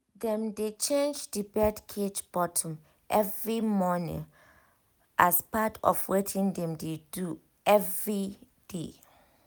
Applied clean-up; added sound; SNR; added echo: none; none; none; none.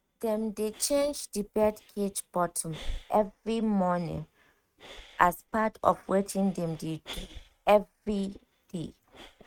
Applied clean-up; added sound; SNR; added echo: neural mask model RNNoise.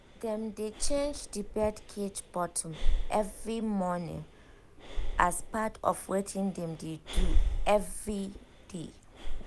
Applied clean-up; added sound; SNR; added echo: none; Breathing; -2 dB; none.